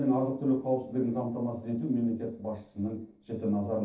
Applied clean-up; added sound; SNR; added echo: neural separator model SepFormer DNS4.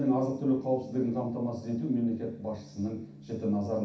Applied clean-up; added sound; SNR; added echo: none; Gong; 16 dB; reverberation time 0.6 s.